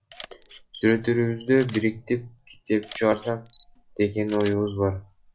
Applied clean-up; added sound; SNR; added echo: none; Camera; 19 dB; none.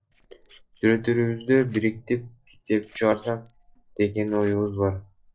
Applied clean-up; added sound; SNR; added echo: neural separator model SepFormer DNS4.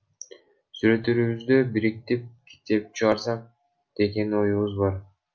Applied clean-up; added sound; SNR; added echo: none; none; none; none.